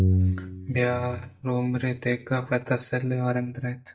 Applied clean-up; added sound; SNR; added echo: neural mask model DeepFilterNet 3.